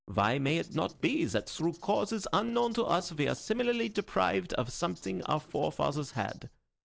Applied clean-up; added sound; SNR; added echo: neural separator model SepFormer DNS4.